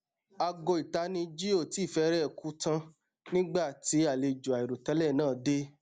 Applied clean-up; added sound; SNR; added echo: none; none; none; none.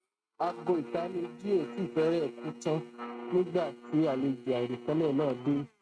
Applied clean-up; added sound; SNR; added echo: neural mask model RNNoise.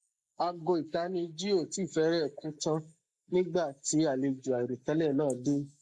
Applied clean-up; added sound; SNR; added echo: neural mask model Resemble Enhance denoiser.